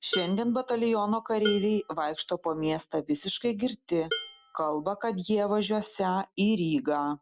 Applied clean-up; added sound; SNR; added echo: none; Dishes, pots, and pans; 11 dB; none.